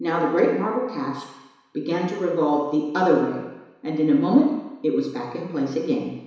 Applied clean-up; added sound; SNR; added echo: none; none; none; reverberation time 1.0 s.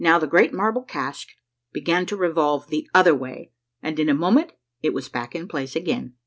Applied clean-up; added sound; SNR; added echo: none; none; none; none.